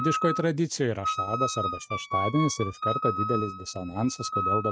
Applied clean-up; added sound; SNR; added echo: neural mask model RNNoise.